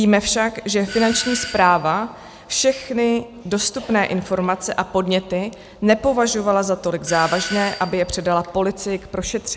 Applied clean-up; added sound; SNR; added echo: none; Doorbell; 12 dB; none.